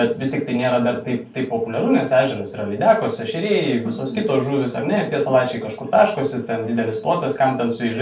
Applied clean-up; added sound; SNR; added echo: none; none; none; reverberation time 0.3 s.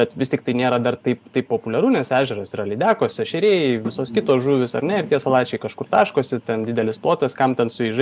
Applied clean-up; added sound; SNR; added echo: none; none; none; none.